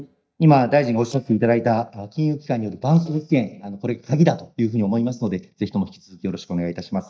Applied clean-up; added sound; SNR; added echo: neural mask model DeepFilterNet 3.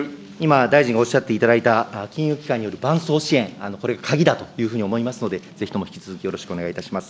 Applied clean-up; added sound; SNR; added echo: none; none; none; none.